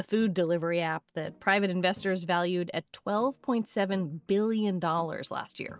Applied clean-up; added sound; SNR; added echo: none; none; none; none.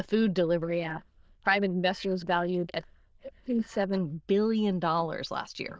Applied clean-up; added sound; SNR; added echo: neural diffusion model UNIVERSE++.